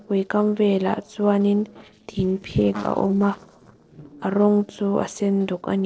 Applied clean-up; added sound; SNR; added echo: neural separator model SepFormer DNS4.